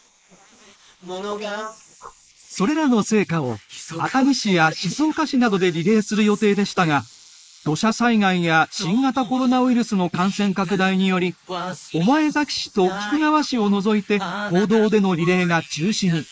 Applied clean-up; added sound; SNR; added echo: neural mask model Resemble Enhance denoiser.